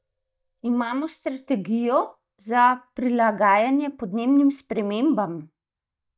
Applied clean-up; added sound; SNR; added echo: neural mask model DeepFilterNet 3.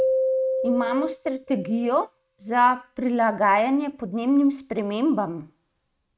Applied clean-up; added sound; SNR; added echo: neural mask model RNNoise.